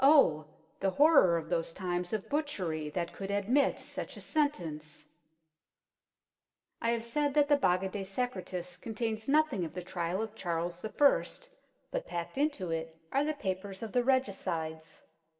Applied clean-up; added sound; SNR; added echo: none; none; none; reverberation time 0.7 s.